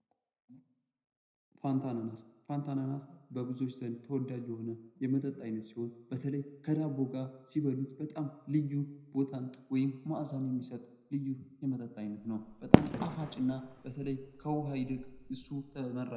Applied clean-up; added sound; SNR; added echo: none; Fireworks; -4 dB; reverberation time 0.8 s.